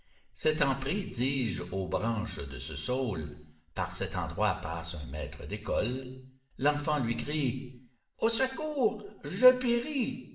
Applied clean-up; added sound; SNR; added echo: none; none; none; reverberation time 0.7 s.